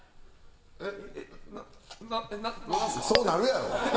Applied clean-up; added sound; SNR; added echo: none; Tap / Glass; -2 dB; reverberation time 2.9 s.